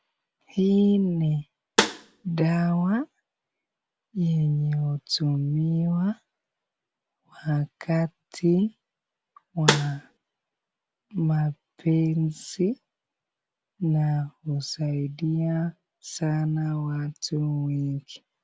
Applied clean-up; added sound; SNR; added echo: none; Snare drum; -2 dB; none.